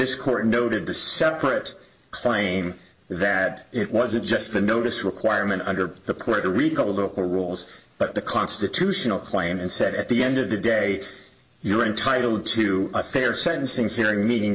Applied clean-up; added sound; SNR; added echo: neural separator model SepFormer DNS4.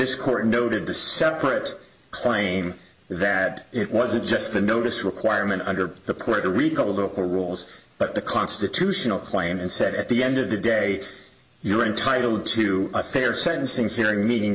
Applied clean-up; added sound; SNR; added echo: none; none; none; none.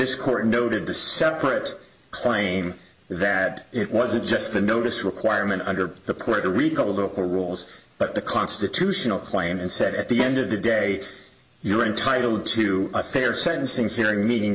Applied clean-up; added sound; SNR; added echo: none; Snare drum; 10 dB; none.